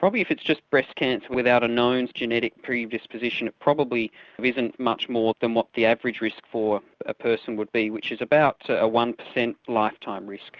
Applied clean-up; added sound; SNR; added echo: none; none; none; none.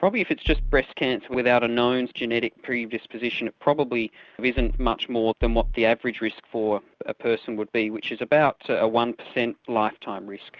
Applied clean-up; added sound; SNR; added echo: none; Bass drum; 0 dB; none.